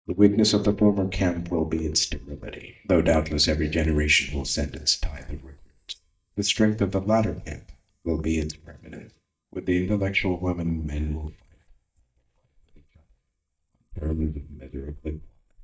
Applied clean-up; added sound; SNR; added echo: neural mask model DeepFilterNet 3.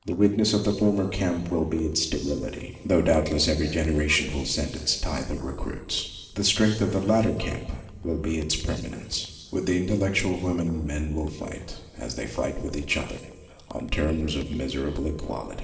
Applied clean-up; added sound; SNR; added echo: neural separator model SepFormer DNS4.